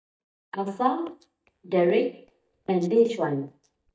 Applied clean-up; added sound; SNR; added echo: neural mask model DeepFilterNet 3.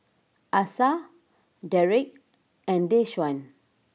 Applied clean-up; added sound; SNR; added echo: none; none; none; none.